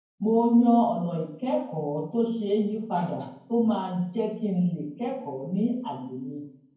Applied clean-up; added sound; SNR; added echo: none; none; none; reverberation time 0.9 s.